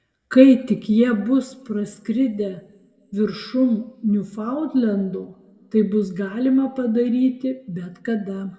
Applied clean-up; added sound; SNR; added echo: none; none; none; reverberation time 1.0 s.